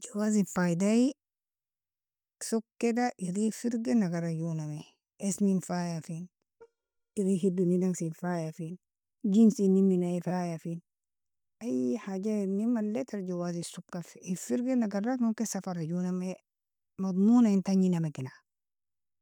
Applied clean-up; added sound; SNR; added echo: neural mask model DeepFilterNet 3.